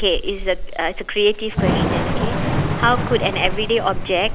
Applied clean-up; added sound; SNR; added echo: none; Thunder / Rain; 1 dB; none.